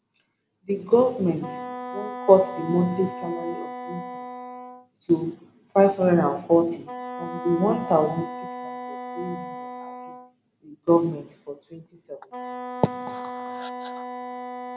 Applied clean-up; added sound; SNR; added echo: none; Wind instrument, woodwind instrument; 11 dB; none.